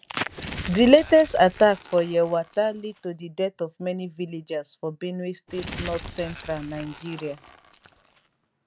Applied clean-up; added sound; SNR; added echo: none; Crumpling, crinkling; 16 dB; none.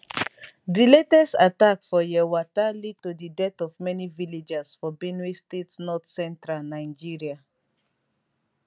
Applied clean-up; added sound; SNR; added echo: none; none; none; none.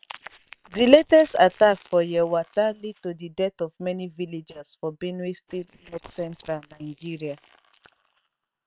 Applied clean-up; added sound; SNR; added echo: neural separator model SepFormer WHAM!.